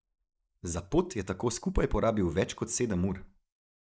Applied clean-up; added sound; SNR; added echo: neural mask model Resemble Enhance denoiser.